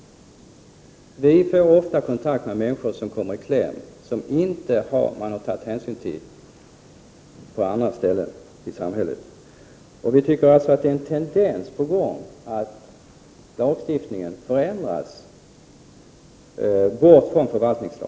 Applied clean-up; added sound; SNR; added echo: none; none; none; none.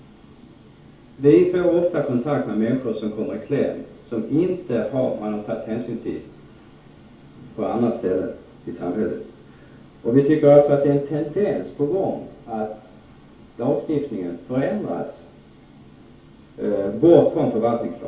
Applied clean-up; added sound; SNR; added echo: none; none; none; reverberation time 0.3 s.